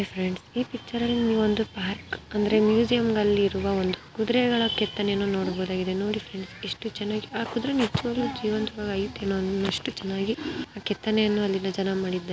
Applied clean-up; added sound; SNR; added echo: none; none; none; none.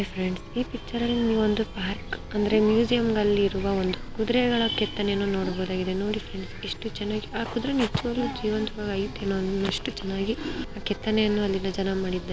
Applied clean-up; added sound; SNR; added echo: none; Chime; 11 dB; none.